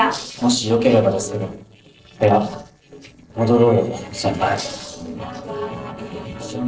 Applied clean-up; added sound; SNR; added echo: neural separator model SepFormer DNS4.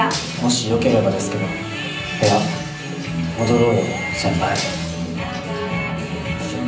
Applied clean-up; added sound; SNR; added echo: none; Shatter; 13 dB; reverberation time 0.6 s.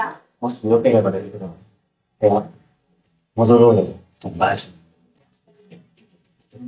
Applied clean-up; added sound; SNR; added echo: neural mask model DeepFilterNet 3.